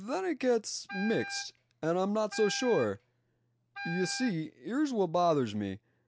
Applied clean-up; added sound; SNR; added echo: none; Wind instrument, woodwind instrument; 12 dB; none.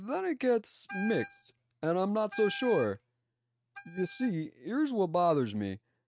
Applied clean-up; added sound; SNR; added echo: neural mask model RNNoise.